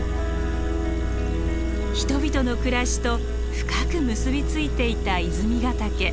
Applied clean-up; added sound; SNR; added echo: none; Engine; -2 dB; none.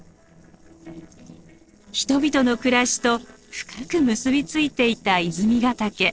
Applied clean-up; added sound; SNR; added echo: neural separator model SepFormer DNS4.